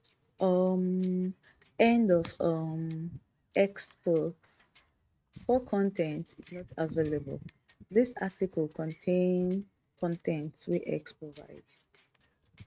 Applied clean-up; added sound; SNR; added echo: neural mask model RNNoise.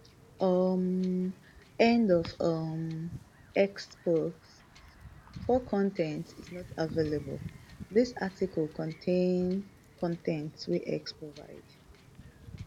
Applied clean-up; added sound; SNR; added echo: none; Wind / Ocean / Boat, Water vehicle; 18 dB; none.